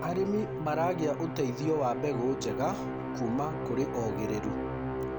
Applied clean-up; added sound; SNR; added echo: none; Musical instrument; 3 dB; none.